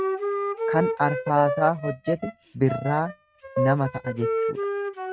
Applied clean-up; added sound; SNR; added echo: neural mask model RNNoise.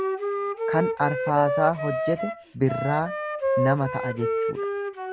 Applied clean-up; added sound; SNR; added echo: none; Wind instrument, woodwind instrument; 0 dB; none.